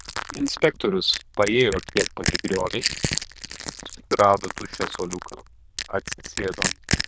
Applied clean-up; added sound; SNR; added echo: neural diffusion model UNIVERSE++.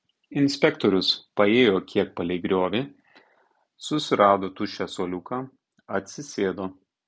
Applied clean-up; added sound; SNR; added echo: none; none; none; none.